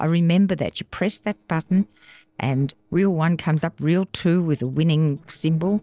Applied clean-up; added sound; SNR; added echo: neural separator model SepFormer DNS4.